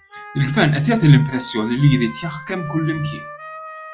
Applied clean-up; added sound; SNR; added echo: classical method log-MMSE.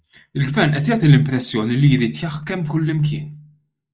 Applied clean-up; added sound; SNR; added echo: neural mask model Resemble Enhance denoiser.